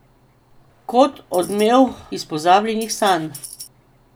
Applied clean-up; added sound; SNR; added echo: none; Tambourine; 15 dB; none.